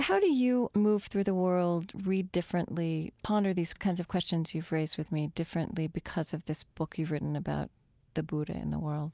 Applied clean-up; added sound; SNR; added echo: none; none; none; none.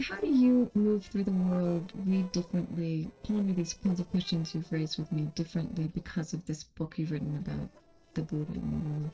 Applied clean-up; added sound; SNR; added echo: neural separator model SepFormer DNS4.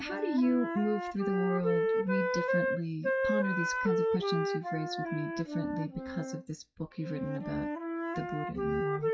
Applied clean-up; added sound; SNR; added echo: classical method WPE with log-MMSE.